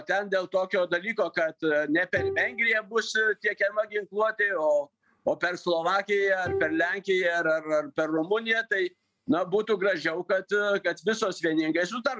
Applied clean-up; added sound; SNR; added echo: neural mask model RNNoise.